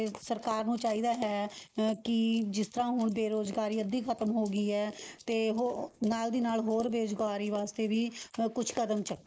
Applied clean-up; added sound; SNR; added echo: neural mask model Resemble Enhance denoiser.